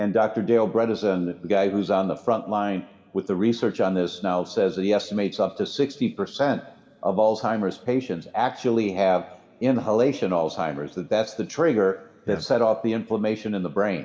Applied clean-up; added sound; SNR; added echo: none; none; none; reverberation time 2.3 s.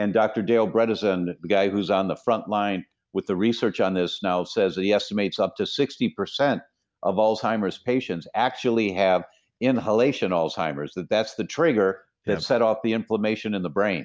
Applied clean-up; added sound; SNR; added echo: none; none; none; none.